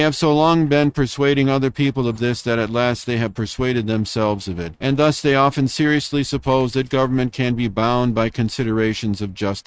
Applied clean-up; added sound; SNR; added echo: neural mask model RNNoise.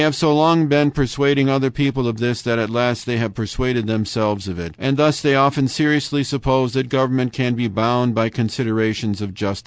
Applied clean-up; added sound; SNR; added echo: none; none; none; none.